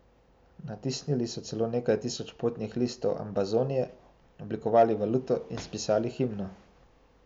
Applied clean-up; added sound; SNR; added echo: none; none; none; none.